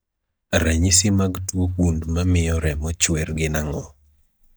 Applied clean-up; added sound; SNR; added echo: neural mask model DeepFilterNet 3.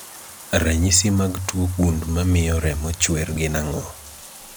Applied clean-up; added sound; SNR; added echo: none; Bathtub (filling or washing); 19 dB; none.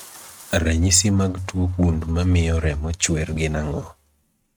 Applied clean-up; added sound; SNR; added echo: neural mask model RNNoise.